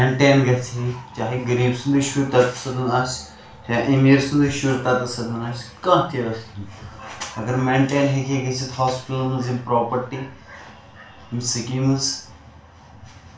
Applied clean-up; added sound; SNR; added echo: none; none; none; reverberation time 0.3 s.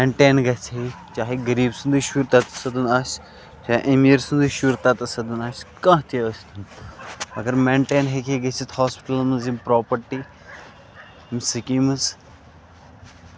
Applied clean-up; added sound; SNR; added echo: none; none; none; none.